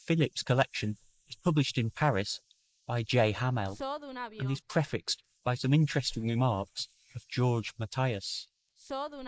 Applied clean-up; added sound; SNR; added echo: neural mask model Resemble Enhance denoiser.